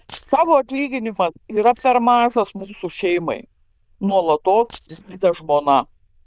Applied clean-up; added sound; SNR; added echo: neural diffusion model UNIVERSE++.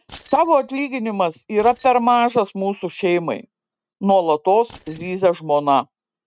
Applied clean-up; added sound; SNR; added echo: neural mask model RNNoise.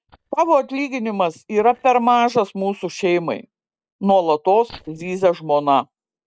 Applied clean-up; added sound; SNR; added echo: neural mask model DeepFilterNet 3.